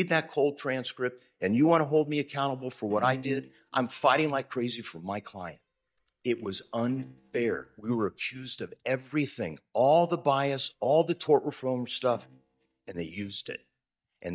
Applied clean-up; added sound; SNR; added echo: neural mask model DeepFilterNet 3.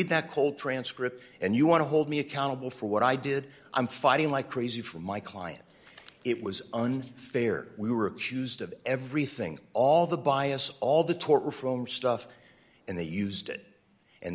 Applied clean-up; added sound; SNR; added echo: none; none; none; none.